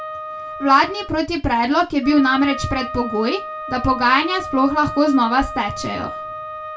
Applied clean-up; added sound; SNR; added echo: none; Wind instrument, woodwind instrument; 11 dB; reverberation time 0.2 s.